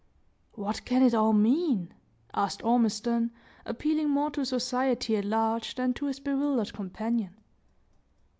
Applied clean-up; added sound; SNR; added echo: none; none; none; none.